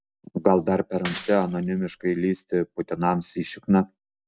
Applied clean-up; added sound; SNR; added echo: none; Shatter / Crushing; 12 dB; none.